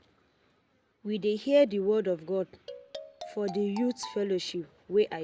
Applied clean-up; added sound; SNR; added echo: none; Marimba, xylophone; 15 dB; none.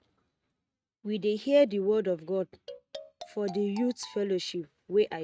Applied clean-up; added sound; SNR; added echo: neural mask model RNNoise.